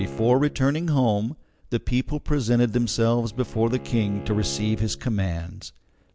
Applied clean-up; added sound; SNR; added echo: none; Bowed string instrument; 17 dB; none.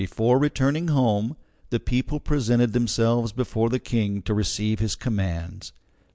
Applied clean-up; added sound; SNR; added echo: none; none; none; none.